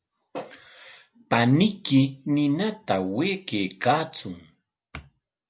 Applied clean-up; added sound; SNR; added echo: none; none; none; none.